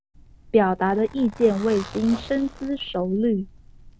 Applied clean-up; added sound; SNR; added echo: none; Zipper (clothing); 18 dB; none.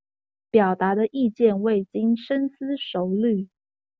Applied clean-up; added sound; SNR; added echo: none; none; none; none.